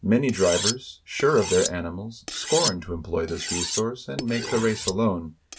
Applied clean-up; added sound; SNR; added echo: none; Cutlery, silverware; 7 dB; none.